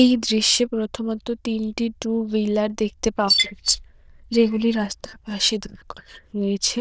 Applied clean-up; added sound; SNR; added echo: neural diffusion model UNIVERSE++.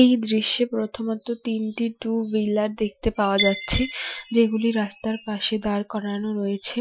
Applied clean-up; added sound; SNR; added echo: classical method Wiener filter.